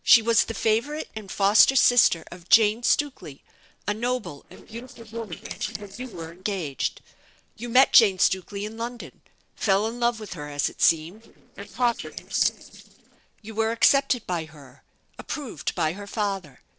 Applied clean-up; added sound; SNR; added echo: neural separator model SepFormer DNS4.